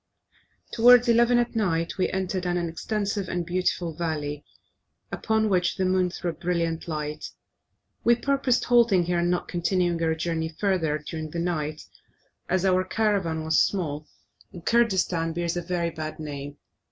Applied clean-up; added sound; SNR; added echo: none; none; none; none.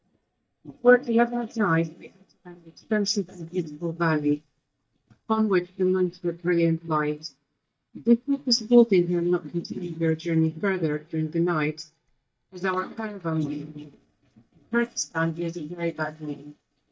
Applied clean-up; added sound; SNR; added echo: neural mask model DeepFilterNet 3.